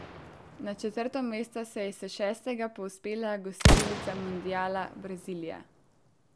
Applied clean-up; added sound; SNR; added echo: none; Explosion; -3 dB; none.